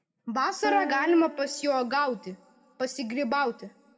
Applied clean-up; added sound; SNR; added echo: none; Piano; 12 dB; reverberation time 1.0 s.